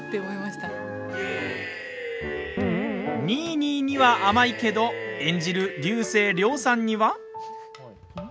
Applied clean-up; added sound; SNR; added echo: none; Cheering; 9 dB; none.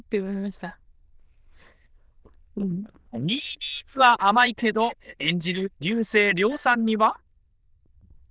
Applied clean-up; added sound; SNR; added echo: neural diffusion model UNIVERSE++.